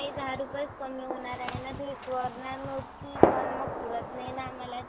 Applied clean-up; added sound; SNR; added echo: none; Gunshot, gunfire; -4 dB; none.